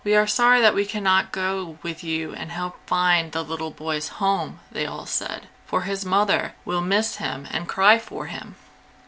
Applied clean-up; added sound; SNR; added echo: none; none; none; none.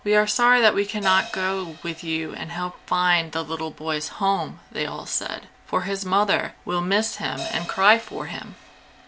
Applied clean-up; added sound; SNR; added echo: none; Crash cymbal; 18 dB; none.